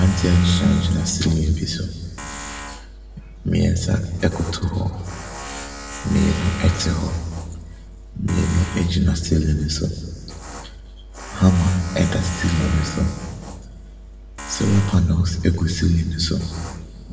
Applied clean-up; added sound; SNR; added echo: none; Tools; 13 dB; reverberation time 1.9 s.